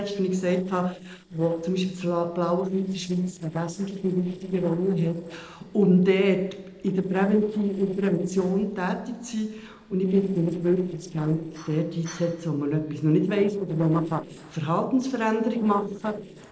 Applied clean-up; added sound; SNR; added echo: neural separator model SepFormer DNS4.